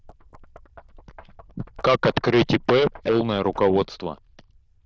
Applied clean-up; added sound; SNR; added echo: neural diffusion model UNIVERSE++.